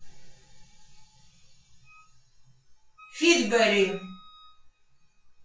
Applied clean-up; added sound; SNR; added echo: classical method WPE with log-MMSE.